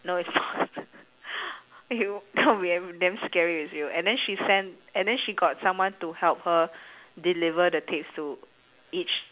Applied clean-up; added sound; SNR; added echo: none; none; none; none.